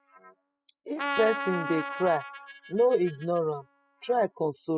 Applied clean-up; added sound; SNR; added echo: classical method spectral subtraction.